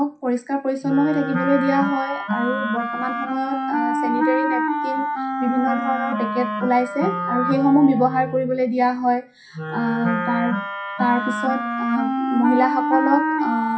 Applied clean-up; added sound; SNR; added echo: classical method WPE with log-MMSE.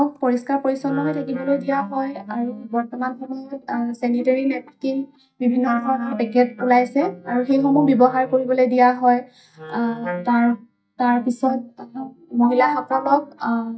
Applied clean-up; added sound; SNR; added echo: neural mask model DeepFilterNet 3.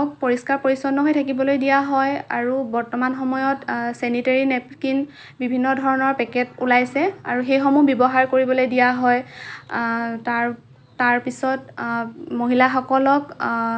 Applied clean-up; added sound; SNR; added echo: none; none; none; none.